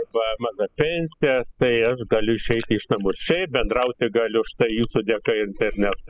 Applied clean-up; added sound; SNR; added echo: classical method spectral subtraction.